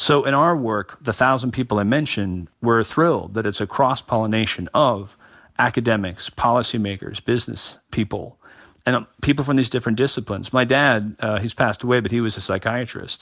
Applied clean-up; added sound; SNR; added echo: none; none; none; none.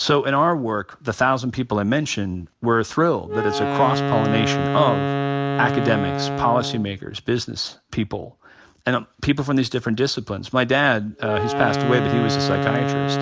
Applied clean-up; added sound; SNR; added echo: none; Wind instrument, woodwind instrument; 4 dB; none.